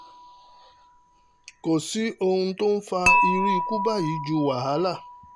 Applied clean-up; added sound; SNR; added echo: none; Dishes, pots, and pans / Chink, clink; 1 dB; none.